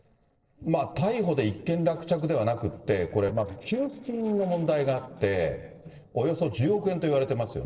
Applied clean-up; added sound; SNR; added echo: neural separator model SepFormer DNS4.